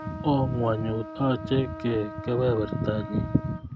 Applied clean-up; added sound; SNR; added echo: none; Trumpet; 13 dB; none.